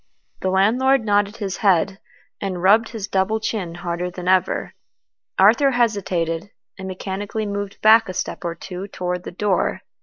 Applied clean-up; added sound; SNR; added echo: neural mask model Resemble Enhance denoiser.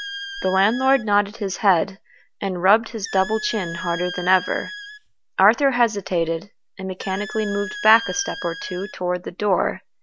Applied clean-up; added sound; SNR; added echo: none; Squeak; 14 dB; none.